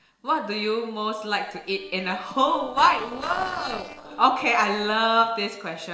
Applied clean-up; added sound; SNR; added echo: neural separator model SepFormer DNS4.